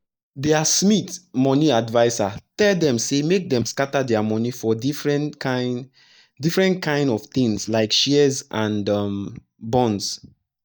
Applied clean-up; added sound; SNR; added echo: neural mask model DeepFilterNet 3.